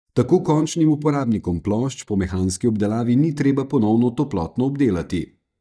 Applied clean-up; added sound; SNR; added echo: neural mask model DeepFilterNet 3.